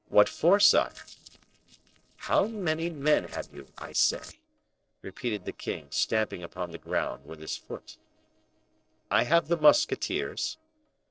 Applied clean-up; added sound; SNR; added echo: neural separator model SepFormer DNS4.